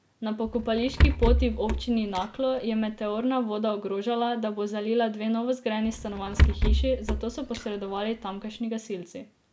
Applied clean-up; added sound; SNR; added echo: none; Rattle / Breathing; -1 dB; none.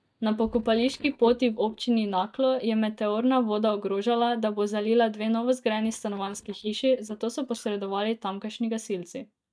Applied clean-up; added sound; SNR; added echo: neural mask model DeepFilterNet 3.